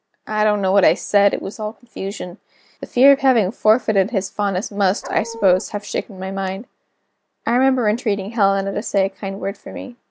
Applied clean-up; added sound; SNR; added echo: none; Dog; 12 dB; none.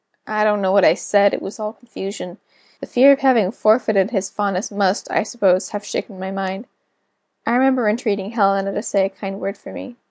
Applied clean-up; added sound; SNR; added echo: none; none; none; none.